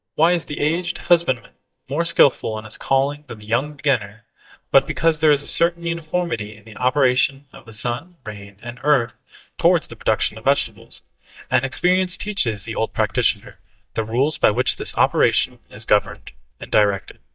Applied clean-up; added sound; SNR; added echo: neural mask model DeepFilterNet 3.